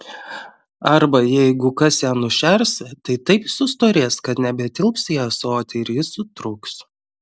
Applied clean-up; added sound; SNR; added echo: none; none; none; none.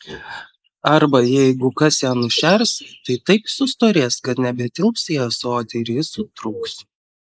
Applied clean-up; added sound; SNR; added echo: neural mask model Resemble Enhance denoiser.